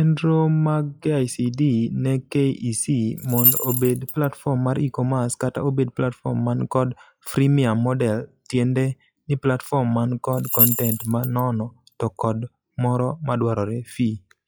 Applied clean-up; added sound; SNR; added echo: classical method log-MMSE.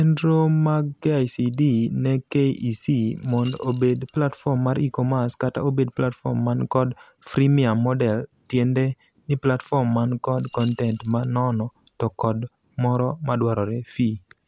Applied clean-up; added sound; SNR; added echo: none; Rattle / Keys jangling; 4 dB; none.